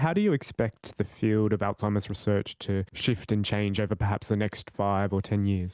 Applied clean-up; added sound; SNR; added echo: none; none; none; none.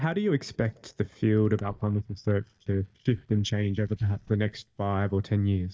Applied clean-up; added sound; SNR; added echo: neural mask model DeepFilterNet 3.